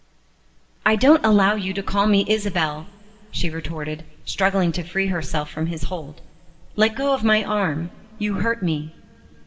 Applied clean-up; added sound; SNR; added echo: none; none; none; reverberation time 2.7 s.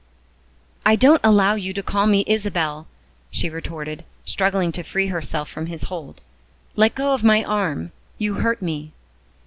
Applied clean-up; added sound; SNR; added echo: none; none; none; none.